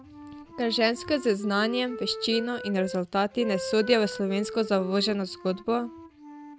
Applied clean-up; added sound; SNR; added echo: none; Wind instrument, woodwind instrument; 12 dB; none.